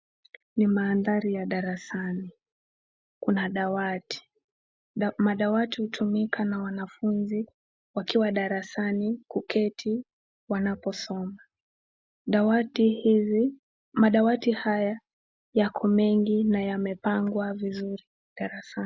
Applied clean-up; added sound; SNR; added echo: none; none; none; none.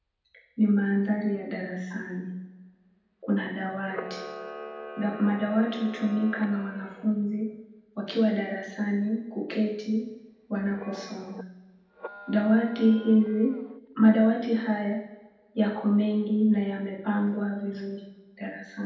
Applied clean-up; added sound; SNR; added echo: none; Camera; 19 dB; reverberation time 0.9 s.